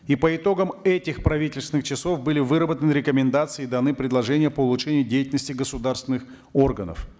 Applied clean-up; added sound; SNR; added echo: none; none; none; none.